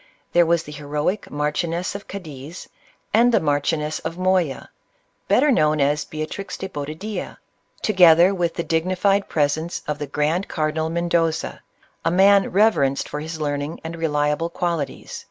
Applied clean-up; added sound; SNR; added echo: none; none; none; none.